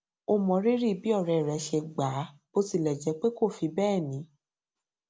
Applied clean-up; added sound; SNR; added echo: none; none; none; none.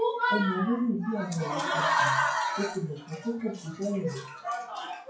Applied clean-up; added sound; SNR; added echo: classical method WPE with log-MMSE.